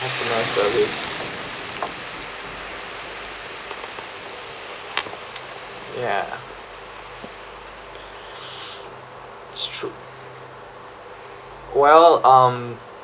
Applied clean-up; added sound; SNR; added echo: none; Boiling / Hiss; 9 dB; none.